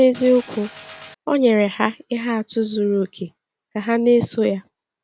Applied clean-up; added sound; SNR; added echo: none; Mechanisms; 16 dB; none.